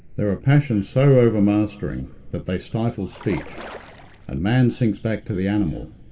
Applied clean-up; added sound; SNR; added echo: none; Splash, splatter; 19 dB; reverberation time 2.8 s.